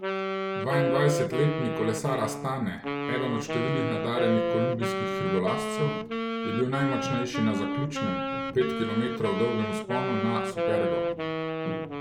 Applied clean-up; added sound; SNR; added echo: none; Wind instrument, woodwind instrument; 0 dB; none.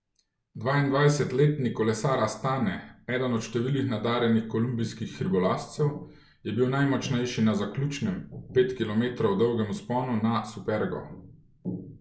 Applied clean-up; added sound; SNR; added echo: none; none; none; none.